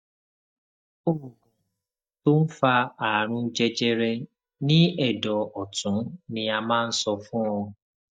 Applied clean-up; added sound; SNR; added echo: neural mask model DeepFilterNet 3.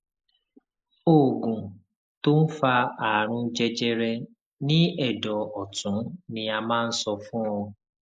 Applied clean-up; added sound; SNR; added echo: neural mask model Resemble Enhance denoiser.